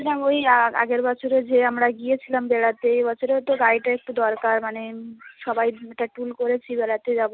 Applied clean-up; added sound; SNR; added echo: none; none; none; none.